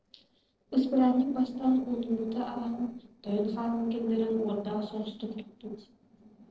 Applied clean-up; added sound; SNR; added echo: neural separator model SepFormer DNS4.